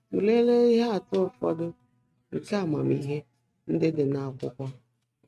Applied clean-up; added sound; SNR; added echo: neural mask model RNNoise.